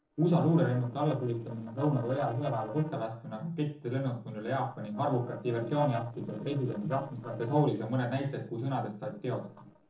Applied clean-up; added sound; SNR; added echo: neural separator model SepFormer DNS4.